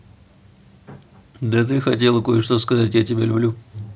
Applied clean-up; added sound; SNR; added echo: none; none; none; none.